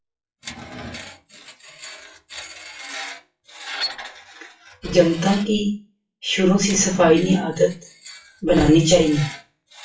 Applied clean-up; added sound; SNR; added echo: classical method WPE with log-MMSE.